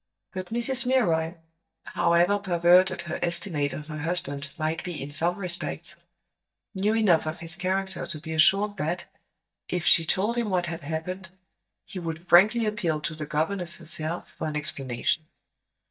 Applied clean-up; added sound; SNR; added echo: neural mask model DeepFilterNet 3.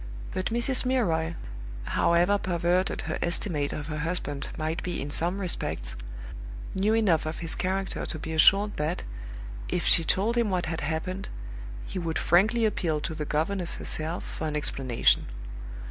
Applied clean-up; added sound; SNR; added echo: none; none; none; none.